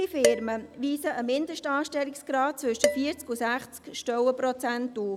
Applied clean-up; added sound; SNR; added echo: none; Dishes, pots, and pans; 6 dB; none.